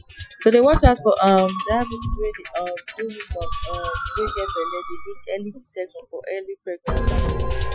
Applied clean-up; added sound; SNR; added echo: classical method Wiener filter.